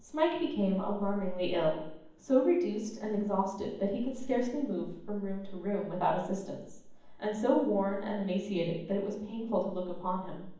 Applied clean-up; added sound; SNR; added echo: none; none; none; reverberation time 1.2 s.